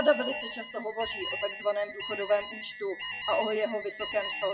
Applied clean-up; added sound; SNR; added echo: classical method WPE with log-MMSE.